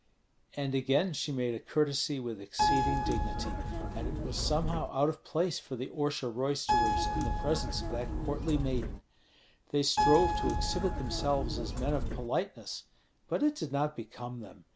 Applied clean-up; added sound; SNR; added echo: none; Keyboard (musical); -2 dB; none.